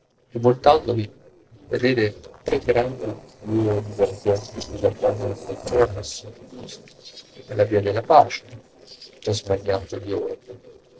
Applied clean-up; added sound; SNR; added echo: neural separator model SepFormer DNS4.